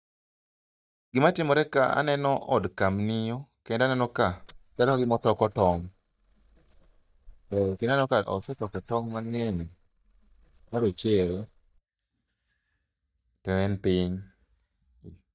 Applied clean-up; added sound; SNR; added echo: neural mask model DeepFilterNet 3.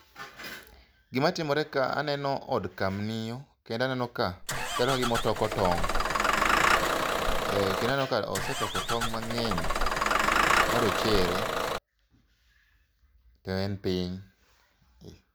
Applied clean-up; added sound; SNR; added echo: none; Engine starting / Bus; -5 dB; none.